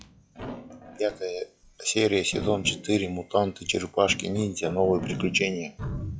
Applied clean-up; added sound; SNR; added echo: classical method log-MMSE.